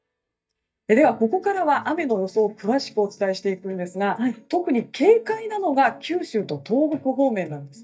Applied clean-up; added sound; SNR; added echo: neural mask model DeepFilterNet 3.